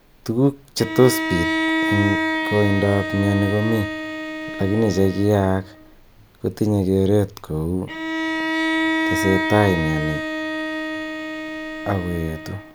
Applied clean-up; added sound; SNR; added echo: none; Bowed string instrument; 4 dB; none.